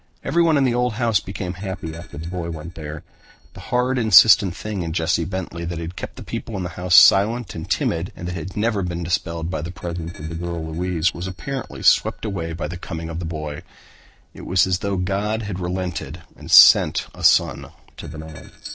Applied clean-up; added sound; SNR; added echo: neural separator model SepFormer DNS4.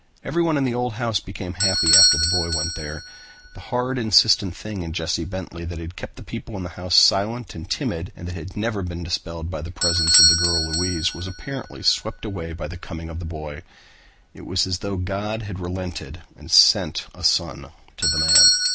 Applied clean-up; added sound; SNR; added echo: none; Bell / Doorbell; 1 dB; none.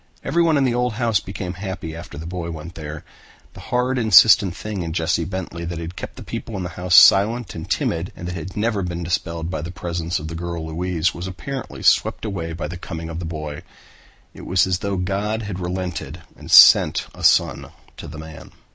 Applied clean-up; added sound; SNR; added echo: none; none; none; none.